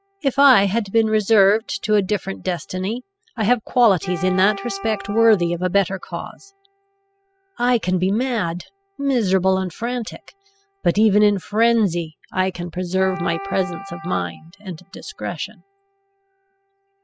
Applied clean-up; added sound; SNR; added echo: classical method spectral subtraction.